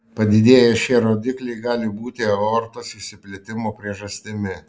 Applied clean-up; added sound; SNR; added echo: none; none; none; none.